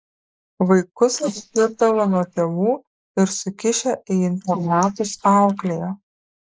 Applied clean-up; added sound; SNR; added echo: neural mask model Resemble Enhance denoiser.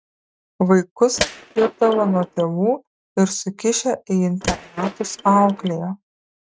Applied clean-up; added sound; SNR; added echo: neural mask model RNNoise.